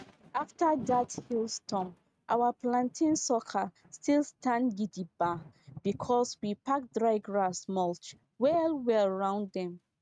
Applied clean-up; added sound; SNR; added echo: neural mask model RNNoise.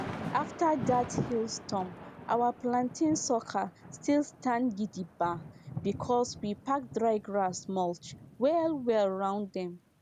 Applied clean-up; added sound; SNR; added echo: none; Thunder / Rain; 13 dB; none.